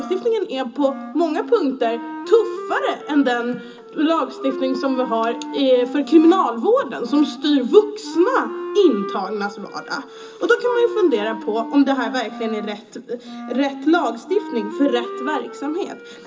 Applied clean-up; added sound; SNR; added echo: none; Wind instrument, woodwind instrument; 12 dB; reverberation time 0.2 s.